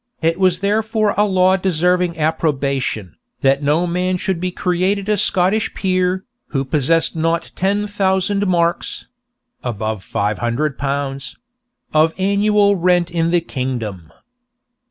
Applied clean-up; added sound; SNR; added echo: none; none; none; none.